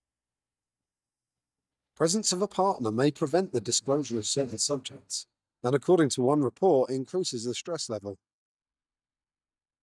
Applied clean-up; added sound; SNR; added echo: neural mask model DeepFilterNet 3.